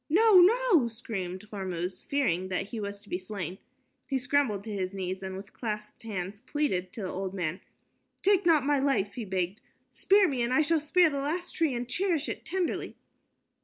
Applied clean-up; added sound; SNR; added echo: none; none; none; none.